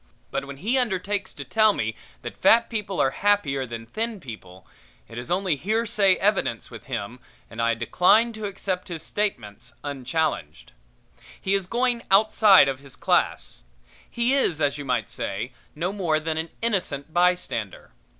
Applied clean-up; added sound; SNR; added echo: none; none; none; none.